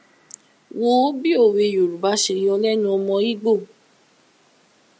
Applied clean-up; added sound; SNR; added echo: none; none; none; none.